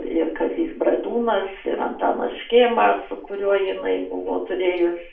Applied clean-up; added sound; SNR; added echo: none; none; none; reverberation time 0.4 s.